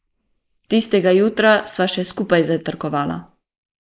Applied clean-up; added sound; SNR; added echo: neural mask model Resemble Enhance denoiser.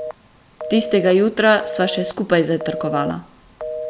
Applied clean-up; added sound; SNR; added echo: none; Telephone; 10 dB; none.